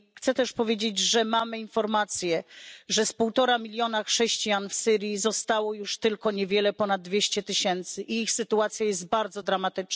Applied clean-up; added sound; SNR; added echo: none; none; none; none.